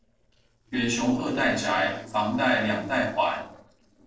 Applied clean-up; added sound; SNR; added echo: neural separator model SepFormer DNS4.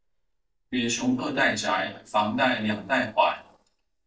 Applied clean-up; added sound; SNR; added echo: neural mask model DeepFilterNet 3.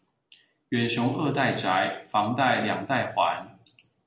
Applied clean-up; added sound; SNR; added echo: none; none; none; none.